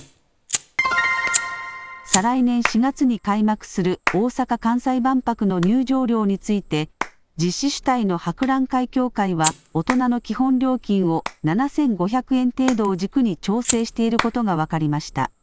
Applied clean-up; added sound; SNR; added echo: none; Fire + Hands; 11 dB; none.